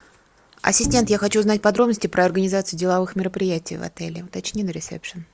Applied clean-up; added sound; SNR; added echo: none; Bowed string instrument; 9 dB; none.